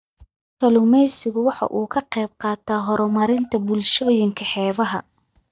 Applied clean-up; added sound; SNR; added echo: neural mask model DeepFilterNet 3.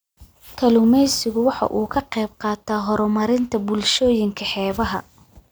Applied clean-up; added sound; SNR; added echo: none; none; none; none.